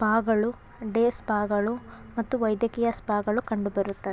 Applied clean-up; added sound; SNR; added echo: none; none; none; none.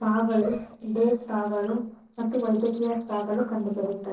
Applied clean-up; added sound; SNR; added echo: neural separator model SepFormer DNS4.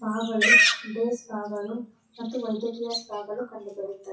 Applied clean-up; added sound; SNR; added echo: classical method WPE with log-MMSE.